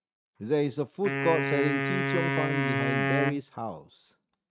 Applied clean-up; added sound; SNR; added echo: neural mask model RNNoise.